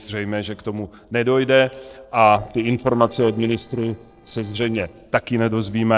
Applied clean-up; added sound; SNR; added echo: neural separator model SepFormer DNS4.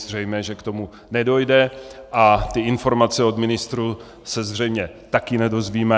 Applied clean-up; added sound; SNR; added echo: none; none; none; none.